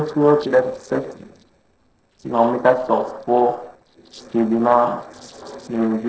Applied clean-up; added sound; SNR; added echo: neural separator model SepFormer DNS4.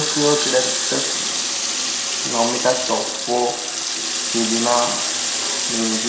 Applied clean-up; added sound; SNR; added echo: none; Water tap, faucet; -1 dB; reverberation time 0.7 s.